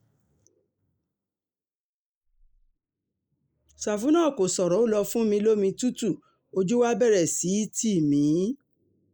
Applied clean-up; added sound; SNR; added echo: neural mask model Resemble Enhance denoiser.